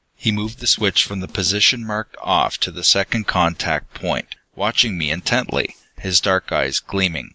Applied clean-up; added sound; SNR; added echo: neural mask model Resemble Enhance denoiser.